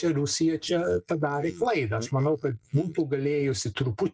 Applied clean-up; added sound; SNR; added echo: neural mask model Resemble Enhance denoiser.